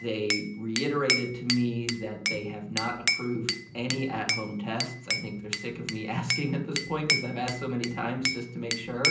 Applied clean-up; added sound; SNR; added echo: none; Glass / Bell; 1 dB; reverberation time 0.6 s.